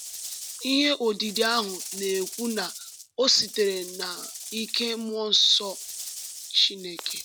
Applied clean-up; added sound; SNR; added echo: none; Rattle / Rattle (instrument); 12 dB; none.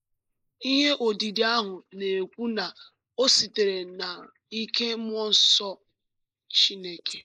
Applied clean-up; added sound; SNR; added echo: neural mask model Resemble Enhance denoiser.